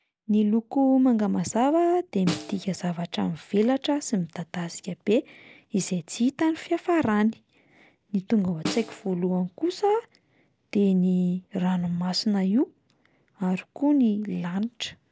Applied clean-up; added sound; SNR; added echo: none; Snare drum; 13 dB; none.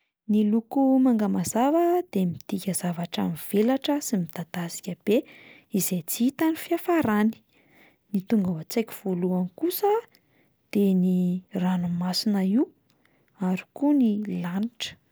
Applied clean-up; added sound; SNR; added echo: none; none; none; none.